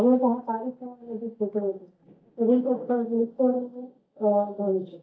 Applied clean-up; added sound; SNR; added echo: neural mask model DeepFilterNet 3.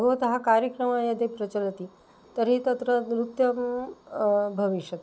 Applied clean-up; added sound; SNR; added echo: none; none; none; none.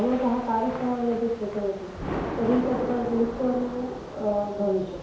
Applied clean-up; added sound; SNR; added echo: none; Thunder / Rain; 8 dB; reverberation time 2.4 s.